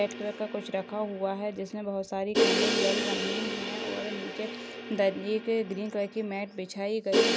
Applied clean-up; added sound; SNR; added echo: none; Crash cymbal; 0 dB; none.